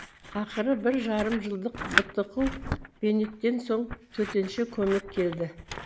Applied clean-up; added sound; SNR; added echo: none; Scissors; 7 dB; none.